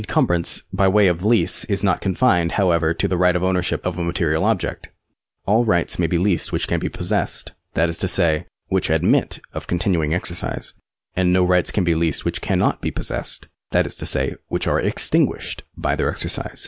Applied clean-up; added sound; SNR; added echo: none; none; none; none.